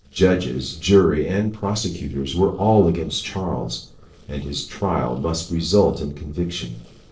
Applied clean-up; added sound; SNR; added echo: neural separator model SepFormer DNS4.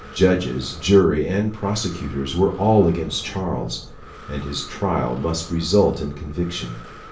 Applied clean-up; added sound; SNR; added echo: none; Breathing; 18 dB; reverberation time 0.3 s.